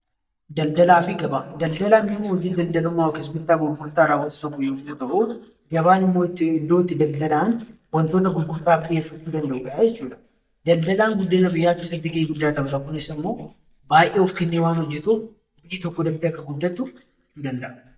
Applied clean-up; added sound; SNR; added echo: neural mask model DeepFilterNet 3.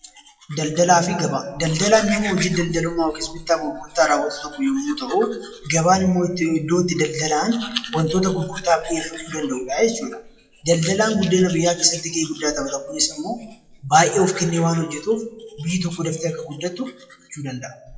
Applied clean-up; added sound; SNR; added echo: classical method WPE with log-MMSE.